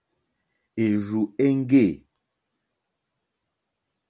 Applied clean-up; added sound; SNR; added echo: none; none; none; none.